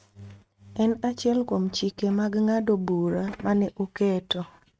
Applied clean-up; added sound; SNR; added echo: neural mask model RNNoise.